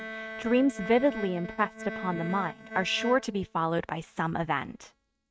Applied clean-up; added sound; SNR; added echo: neural mask model RNNoise.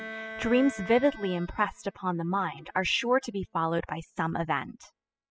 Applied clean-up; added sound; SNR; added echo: classical method spectral subtraction.